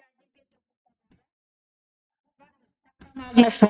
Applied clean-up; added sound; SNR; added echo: neural mask model DeepFilterNet 3.